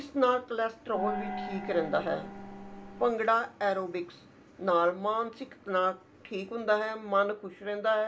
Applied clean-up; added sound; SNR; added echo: none; Gong; 7 dB; reverberation time 0.2 s.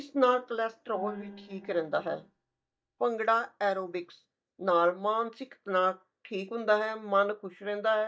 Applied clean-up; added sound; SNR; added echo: neural mask model DeepFilterNet 3.